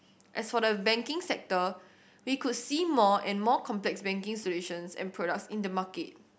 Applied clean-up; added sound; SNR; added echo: none; none; none; none.